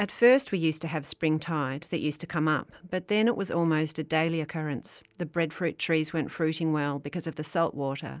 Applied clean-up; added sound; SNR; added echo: none; none; none; none.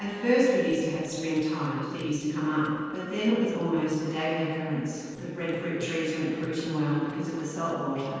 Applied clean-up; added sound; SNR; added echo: neural separator model SepFormer DNS4.